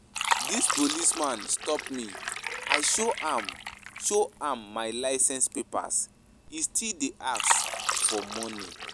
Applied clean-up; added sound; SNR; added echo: none; Fill (with liquid); 4 dB; none.